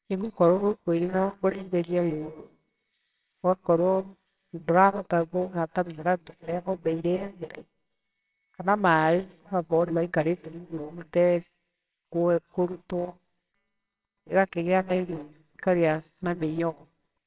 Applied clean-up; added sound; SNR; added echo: neural separator model SepFormer WHAMR!.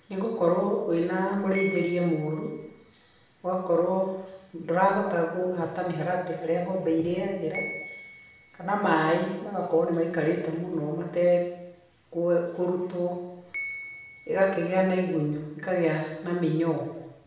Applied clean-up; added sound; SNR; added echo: none; Piano; 18 dB; reverberation time 0.9 s.